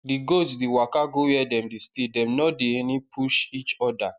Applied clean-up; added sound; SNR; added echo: none; none; none; none.